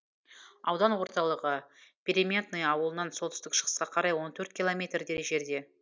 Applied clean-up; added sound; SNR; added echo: none; none; none; none.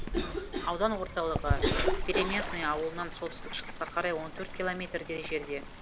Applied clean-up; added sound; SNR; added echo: none; Cough + Bird / Fowl; 0 dB; none.